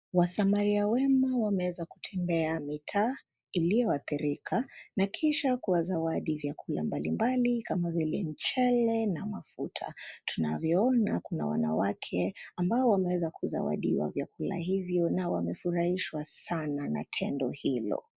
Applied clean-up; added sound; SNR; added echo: neural mask model Resemble Enhance denoiser.